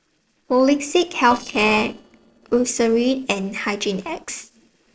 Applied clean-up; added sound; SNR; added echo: neural separator model SepFormer DNS4.